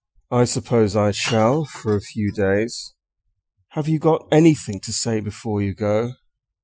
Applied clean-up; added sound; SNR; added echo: classical method Wiener filter.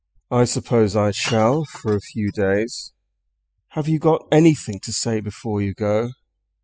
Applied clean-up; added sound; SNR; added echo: classical method spectral subtraction.